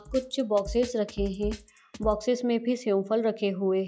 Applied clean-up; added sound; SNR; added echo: classical method log-MMSE.